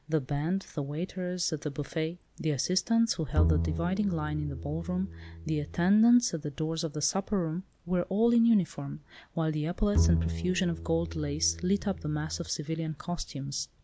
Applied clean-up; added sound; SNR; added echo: none; Bowed string instrument; 3 dB; none.